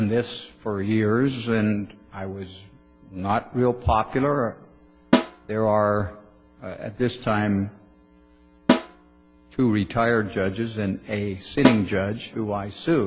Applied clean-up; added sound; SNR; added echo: none; Snare drum; 1 dB; none.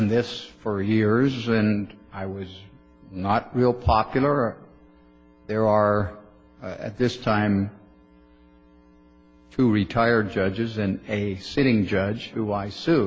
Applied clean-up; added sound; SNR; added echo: none; none; none; none.